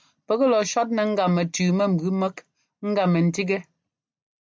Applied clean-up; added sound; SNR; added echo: none; none; none; none.